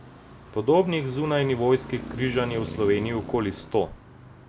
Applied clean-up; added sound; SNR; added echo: none; Traffic noise, roadway noise; 13 dB; none.